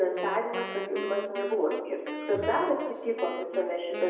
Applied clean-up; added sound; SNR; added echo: none; Wind instrument, woodwind instrument; 10 dB; reverberation time 0.9 s.